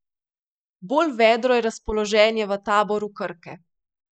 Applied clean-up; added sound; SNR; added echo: neural mask model Resemble Enhance denoiser.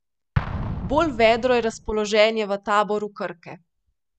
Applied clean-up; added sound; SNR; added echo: none; Explosion; 11 dB; none.